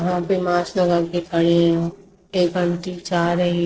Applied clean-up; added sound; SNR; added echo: neural separator model SepFormer DNS4.